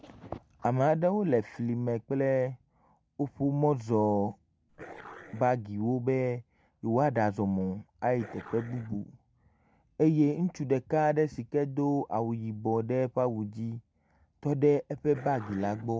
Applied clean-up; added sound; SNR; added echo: none; Dog; 18 dB; none.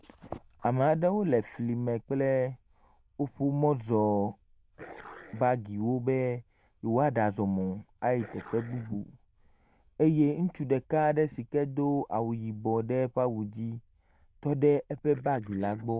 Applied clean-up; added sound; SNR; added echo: neural diffusion model UNIVERSE++.